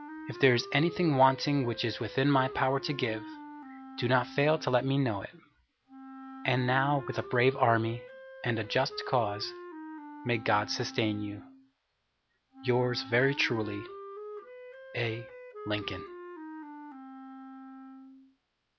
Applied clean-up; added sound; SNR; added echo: none; Wind instrument, woodwind instrument; 14 dB; none.